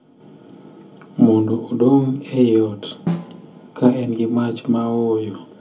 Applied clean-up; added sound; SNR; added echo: none; Snare drum; 9 dB; reverberation time 0.3 s.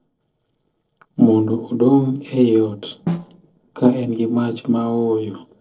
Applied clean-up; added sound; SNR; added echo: neural separator model SepFormer DNS4.